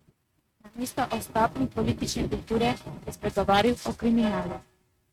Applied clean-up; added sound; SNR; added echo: neural mask model RNNoise.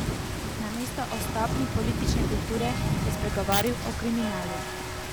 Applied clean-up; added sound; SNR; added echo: none; Rain; -2 dB; none.